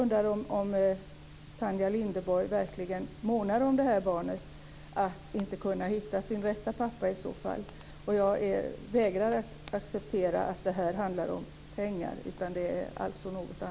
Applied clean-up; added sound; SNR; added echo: none; none; none; none.